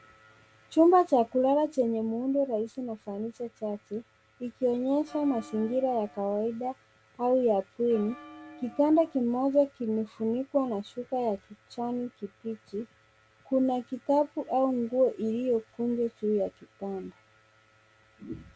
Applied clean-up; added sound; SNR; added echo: none; Bell; 19 dB; none.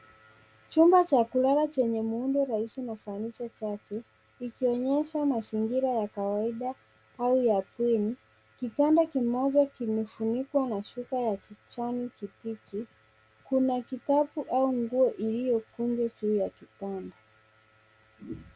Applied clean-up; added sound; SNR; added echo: none; none; none; none.